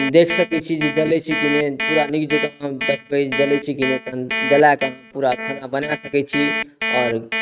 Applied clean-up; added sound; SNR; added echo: neural mask model RNNoise.